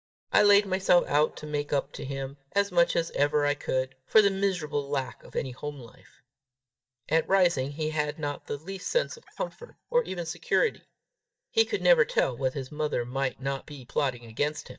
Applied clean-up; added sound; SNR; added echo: neural mask model DeepFilterNet 3.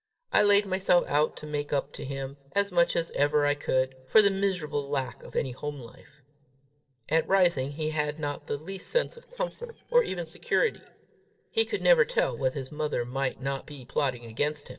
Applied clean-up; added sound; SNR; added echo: neural separator model SepFormer DNS4.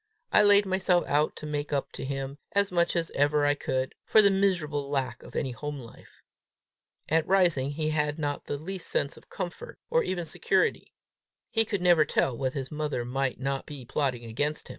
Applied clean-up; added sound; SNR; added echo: none; none; none; none.